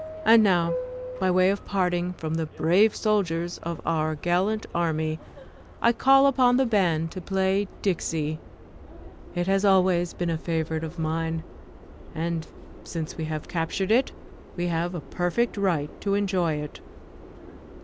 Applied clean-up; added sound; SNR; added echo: none; Subway, metro, underground; 16 dB; none.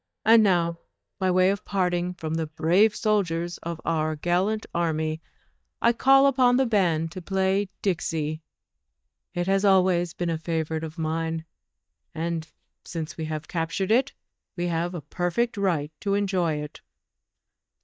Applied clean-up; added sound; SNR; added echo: neural mask model DeepFilterNet 3.